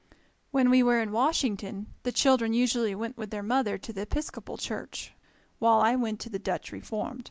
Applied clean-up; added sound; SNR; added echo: none; none; none; none.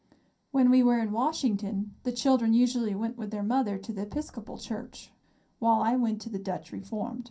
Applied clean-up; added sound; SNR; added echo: none; none; none; reverberation time 0.3 s.